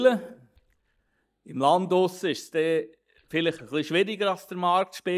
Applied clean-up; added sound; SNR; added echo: neural mask model DeepFilterNet 3.